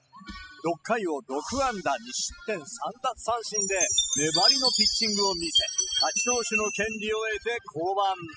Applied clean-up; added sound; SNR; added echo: classical method spectral subtraction.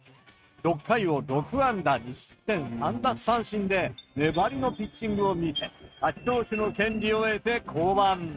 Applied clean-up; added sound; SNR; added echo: neural mask model RNNoise.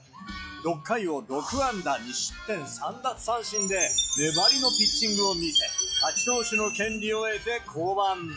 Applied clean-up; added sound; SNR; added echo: classical method log-MMSE.